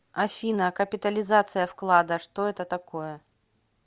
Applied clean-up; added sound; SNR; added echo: none; none; none; none.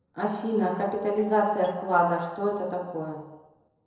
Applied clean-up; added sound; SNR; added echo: neural separator model SepFormer DNS4.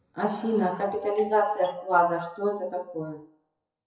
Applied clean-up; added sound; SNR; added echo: classical method WPE with log-MMSE.